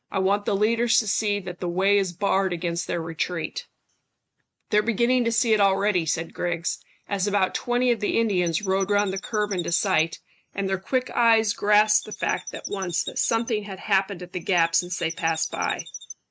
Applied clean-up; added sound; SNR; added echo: neural mask model RNNoise.